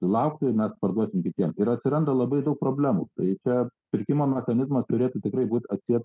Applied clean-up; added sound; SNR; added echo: none; none; none; none.